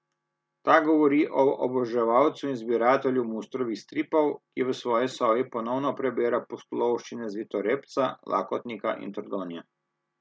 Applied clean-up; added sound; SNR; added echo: none; none; none; none.